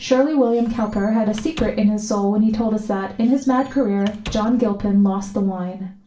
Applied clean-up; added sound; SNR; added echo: none; Squeak / Slam; 19 dB; reverberation time 0.3 s.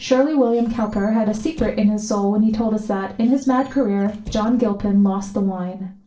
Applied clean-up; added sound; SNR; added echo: neural separator model SepFormer DNS4.